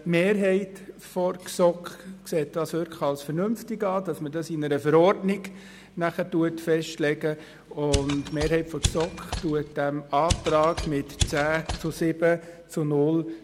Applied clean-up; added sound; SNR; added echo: none; Mechanisms; 5 dB; none.